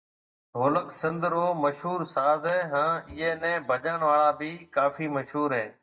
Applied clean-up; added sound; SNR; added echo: neural mask model DeepFilterNet 3.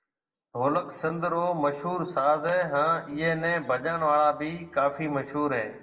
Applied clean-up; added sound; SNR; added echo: neural separator model SepFormer DNS4.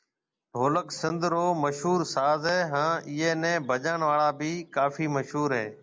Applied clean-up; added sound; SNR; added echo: none; none; none; none.